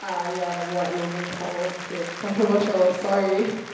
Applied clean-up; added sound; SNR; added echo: none; Applause; 12 dB; reverberation time 1.0 s.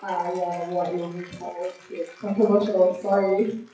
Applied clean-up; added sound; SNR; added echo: classical method WPE with log-MMSE.